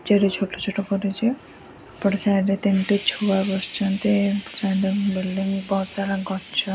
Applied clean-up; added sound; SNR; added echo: none; none; none; none.